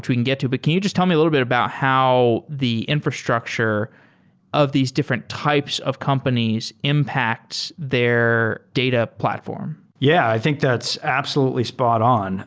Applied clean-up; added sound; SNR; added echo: none; none; none; none.